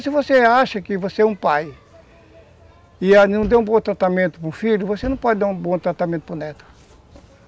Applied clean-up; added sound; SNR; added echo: none; Bass drum; 18 dB; none.